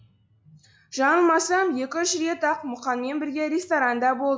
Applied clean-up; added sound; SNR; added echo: classical method log-MMSE.